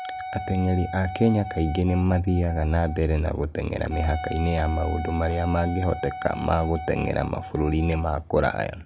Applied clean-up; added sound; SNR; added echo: none; Wind instrument, woodwind instrument; 12 dB; none.